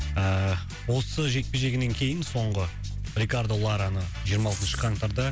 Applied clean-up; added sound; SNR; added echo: none; Livestock, farm animals, working animals + Rattle; 16 dB; none.